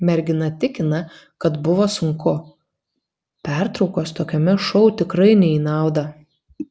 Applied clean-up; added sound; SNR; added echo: none; none; none; none.